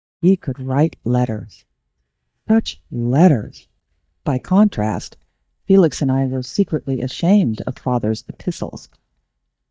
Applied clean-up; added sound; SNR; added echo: neural mask model DeepFilterNet 3.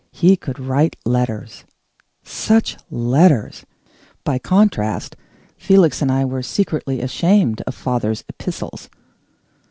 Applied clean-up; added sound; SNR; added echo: none; none; none; none.